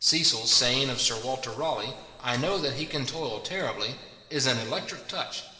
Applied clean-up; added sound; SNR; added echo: none; Mechanisms; 17 dB; reverberation time 2.0 s.